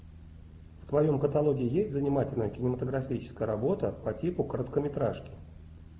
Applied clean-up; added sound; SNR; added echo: none; none; none; none.